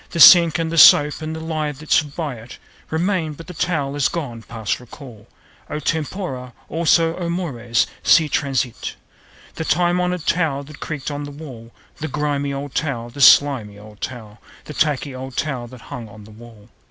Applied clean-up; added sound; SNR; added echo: none; none; none; none.